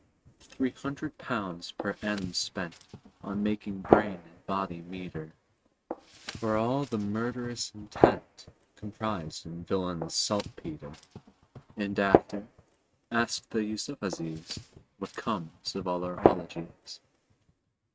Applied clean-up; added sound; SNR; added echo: neural mask model RNNoise.